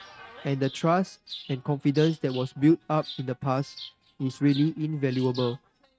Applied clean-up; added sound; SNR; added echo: neural mask model RNNoise.